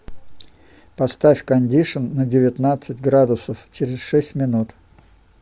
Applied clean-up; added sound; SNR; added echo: none; none; none; none.